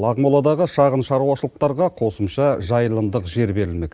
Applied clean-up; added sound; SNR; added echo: none; none; none; none.